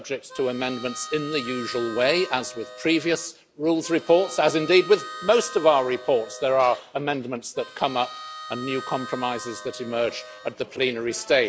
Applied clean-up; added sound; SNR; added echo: none; Harmonica; 15 dB; none.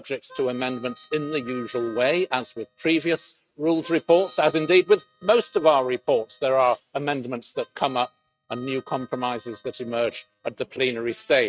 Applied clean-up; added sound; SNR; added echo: neural mask model RNNoise.